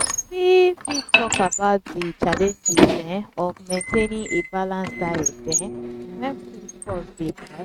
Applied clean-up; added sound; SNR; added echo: neural mask model RNNoise.